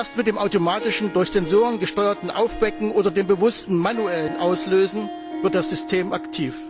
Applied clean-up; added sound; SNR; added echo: none; Harp; 11 dB; none.